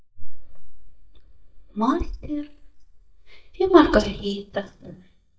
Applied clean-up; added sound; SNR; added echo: neural mask model DeepFilterNet 3.